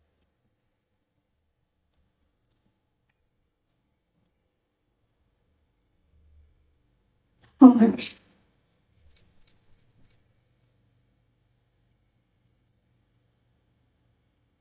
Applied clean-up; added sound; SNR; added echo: neural mask model DeepFilterNet 3.